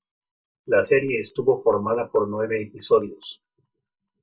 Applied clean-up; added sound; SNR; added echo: neural mask model DeepFilterNet 3.